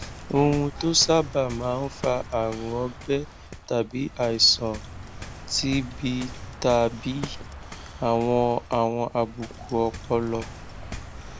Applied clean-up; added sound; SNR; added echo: none; Waves, surf; 12 dB; none.